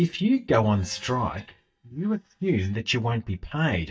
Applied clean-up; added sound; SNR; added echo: neural mask model DeepFilterNet 3.